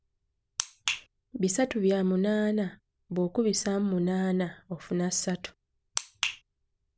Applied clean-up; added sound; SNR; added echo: none; none; none; none.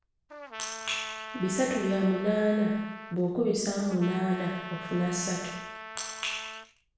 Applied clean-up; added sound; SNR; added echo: none; Trumpet; 12 dB; reverberation time 0.9 s.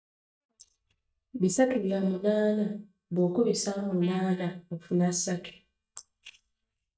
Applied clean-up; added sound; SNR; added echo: neural mask model DeepFilterNet 3.